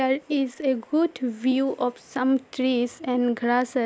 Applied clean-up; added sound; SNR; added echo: neural mask model Resemble Enhance denoiser.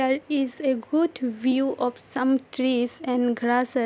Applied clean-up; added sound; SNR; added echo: none; none; none; none.